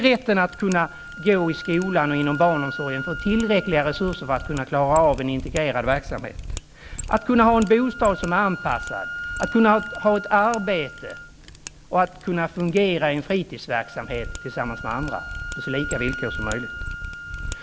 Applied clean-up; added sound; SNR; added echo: none; Wind instrument, woodwind instrument + Mechanisms; 11 dB; none.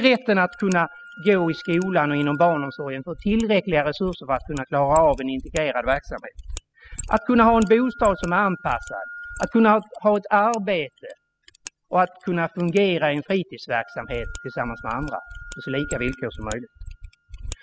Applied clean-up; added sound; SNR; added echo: classical method spectral subtraction.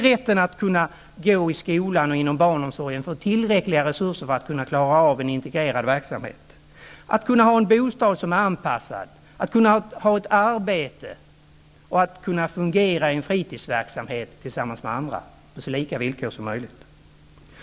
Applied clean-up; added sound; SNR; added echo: none; none; none; none.